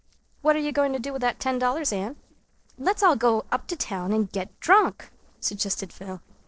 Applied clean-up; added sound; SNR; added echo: neural separator model SepFormer DNS4.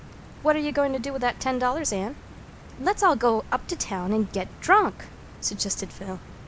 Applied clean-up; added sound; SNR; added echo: none; Stream; 19 dB; none.